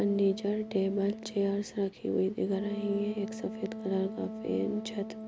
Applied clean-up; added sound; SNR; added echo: none; Wind instrument, woodwind instrument; 10 dB; none.